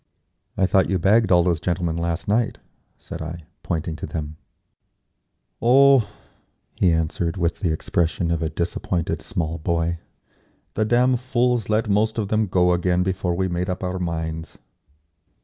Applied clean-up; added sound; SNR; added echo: none; none; none; none.